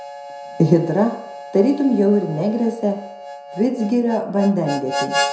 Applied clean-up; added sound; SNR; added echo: none; Harmonica; 9 dB; reverberation time 0.5 s.